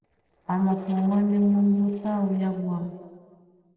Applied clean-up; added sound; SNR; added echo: neural separator model SepFormer DNS4.